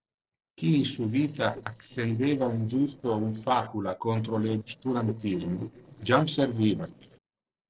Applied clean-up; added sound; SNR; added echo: neural separator model SepFormer DNS4.